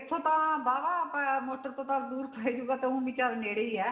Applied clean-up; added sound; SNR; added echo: none; none; none; reverberation time 0.9 s.